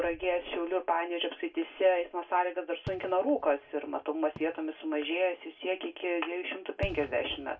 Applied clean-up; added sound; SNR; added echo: none; Fireworks; 18 dB; reverberation time 0.2 s.